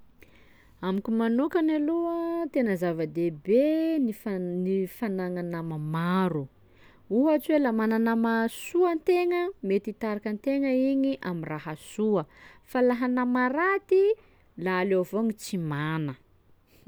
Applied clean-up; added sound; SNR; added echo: none; none; none; none.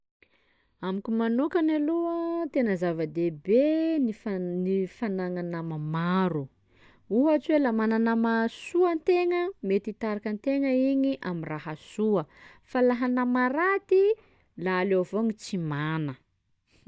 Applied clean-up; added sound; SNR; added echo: neural mask model DeepFilterNet 3.